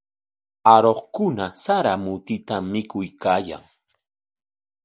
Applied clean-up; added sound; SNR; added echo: none; none; none; none.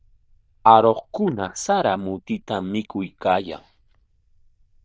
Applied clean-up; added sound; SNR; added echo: neural diffusion model UNIVERSE++.